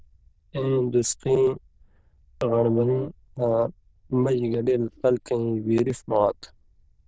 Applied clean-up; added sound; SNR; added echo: neural diffusion model UNIVERSE++.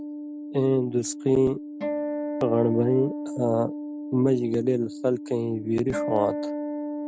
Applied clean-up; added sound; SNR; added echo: none; Acoustic guitar; 7 dB; none.